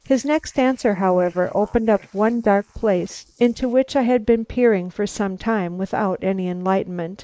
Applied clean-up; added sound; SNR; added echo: neural mask model Resemble Enhance denoiser.